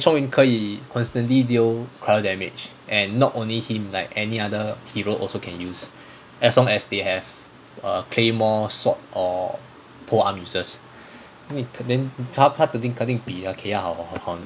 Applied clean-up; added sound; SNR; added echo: none; none; none; none.